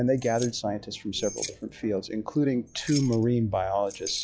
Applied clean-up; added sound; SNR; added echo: classical method log-MMSE.